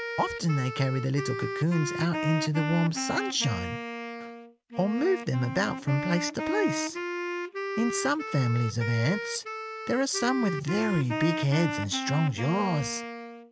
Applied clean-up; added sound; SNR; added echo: none; Wind instrument, woodwind instrument; 6 dB; none.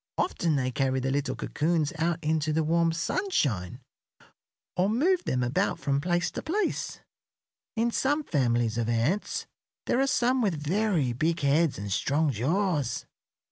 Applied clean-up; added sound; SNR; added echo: none; none; none; none.